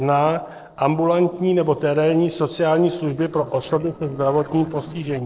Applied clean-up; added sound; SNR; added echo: neural separator model SepFormer DNS4.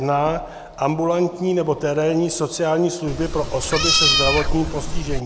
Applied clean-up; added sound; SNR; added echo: none; Meow; -1 dB; none.